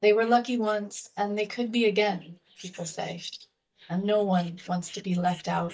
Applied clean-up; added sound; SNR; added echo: neural mask model DeepFilterNet 3.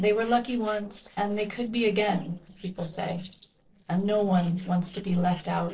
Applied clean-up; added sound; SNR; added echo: neural separator model SepFormer DNS4.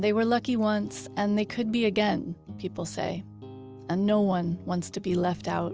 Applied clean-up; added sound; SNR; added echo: none; none; none; none.